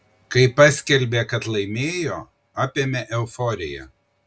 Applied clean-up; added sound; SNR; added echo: none; none; none; none.